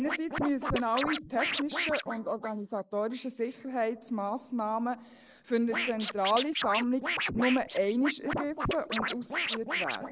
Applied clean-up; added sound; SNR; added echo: neural mask model Resemble Enhance denoiser.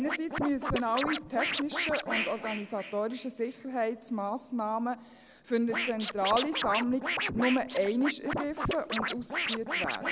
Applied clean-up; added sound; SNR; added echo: none; Scratching (performance technique); 4 dB; none.